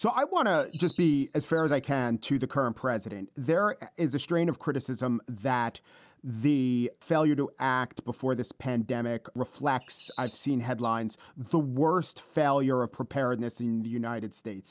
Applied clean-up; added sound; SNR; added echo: none; Bird; 10 dB; none.